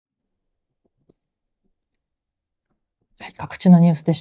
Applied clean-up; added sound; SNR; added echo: neural mask model DeepFilterNet 3.